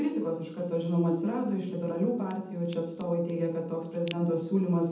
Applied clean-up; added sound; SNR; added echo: none; Crack; 17 dB; reverberation time 0.8 s.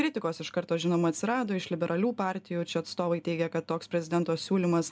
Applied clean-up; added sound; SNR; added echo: none; none; none; none.